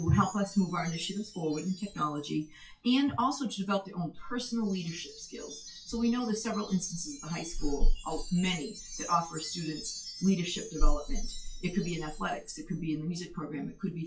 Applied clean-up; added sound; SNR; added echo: classical method WPE with log-MMSE.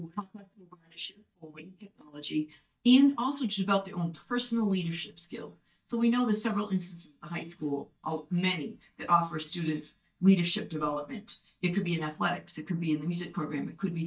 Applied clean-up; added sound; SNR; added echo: neural mask model DeepFilterNet 3.